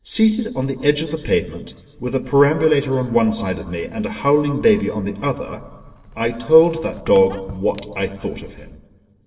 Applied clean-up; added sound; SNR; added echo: neural separator model SepFormer DNS4.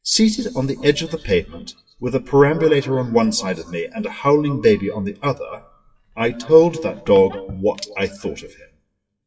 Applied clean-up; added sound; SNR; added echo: classical method WPE with log-MMSE.